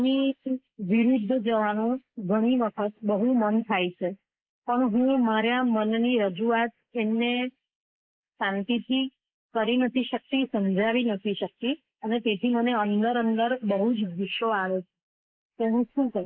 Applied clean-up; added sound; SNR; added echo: neural mask model Resemble Enhance denoiser.